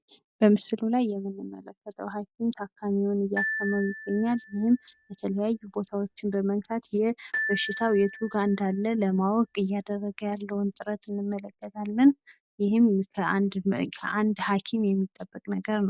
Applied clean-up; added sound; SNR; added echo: none; Glockenspiel; 11 dB; none.